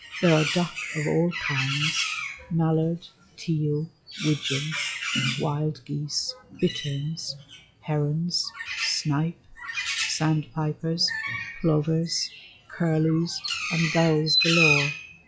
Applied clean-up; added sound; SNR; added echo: classical method log-MMSE.